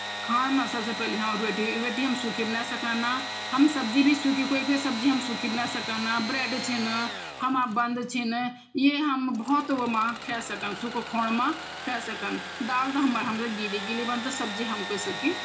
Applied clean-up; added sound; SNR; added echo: none; Sawing / Engine; 8 dB; reverberation time 0.4 s.